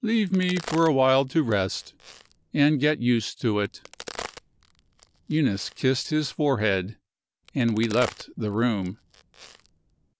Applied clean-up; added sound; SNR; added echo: none; Crack; 18 dB; none.